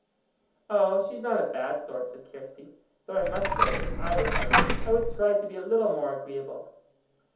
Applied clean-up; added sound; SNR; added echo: none; Coin (dropping); -4 dB; reverberation time 0.6 s.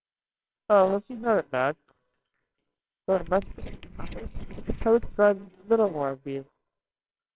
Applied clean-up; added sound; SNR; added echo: neural separator model SepFormer WHAMR!.